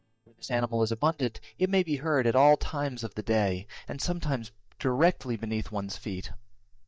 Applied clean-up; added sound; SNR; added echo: neural mask model DeepFilterNet 3.